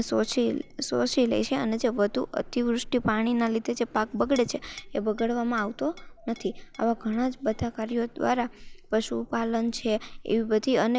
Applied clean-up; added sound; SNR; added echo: none; Chink, clink; 18 dB; none.